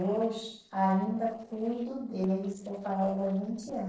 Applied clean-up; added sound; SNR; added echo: neural separator model SepFormer DNS4.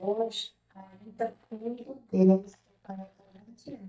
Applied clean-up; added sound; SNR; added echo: neural mask model DeepFilterNet 3.